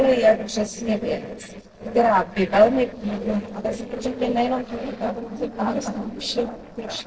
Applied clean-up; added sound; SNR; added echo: neural separator model SepFormer DNS4.